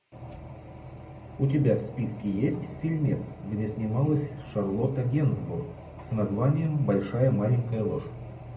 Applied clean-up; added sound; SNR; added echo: none; none; none; reverberation time 0.4 s.